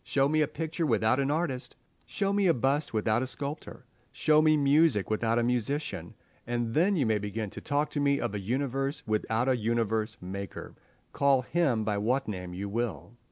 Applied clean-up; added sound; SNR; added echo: none; none; none; none.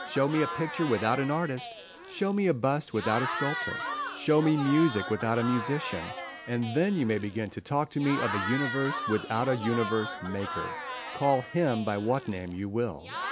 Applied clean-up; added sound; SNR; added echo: none; Crowd / Cheering; 8 dB; none.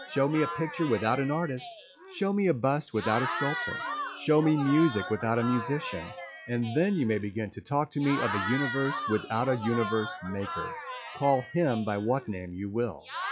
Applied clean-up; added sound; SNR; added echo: classical method log-MMSE.